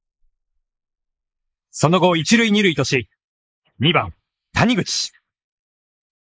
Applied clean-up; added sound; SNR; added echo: neural mask model Resemble Enhance denoiser.